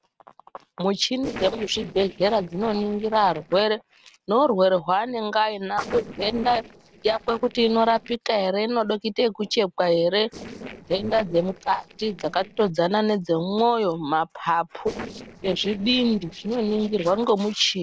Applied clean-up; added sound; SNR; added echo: neural separator model SepFormer DNS4.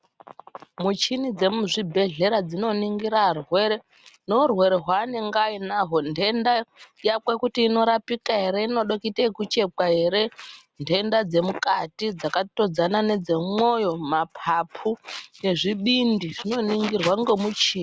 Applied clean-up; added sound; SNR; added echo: none; none; none; none.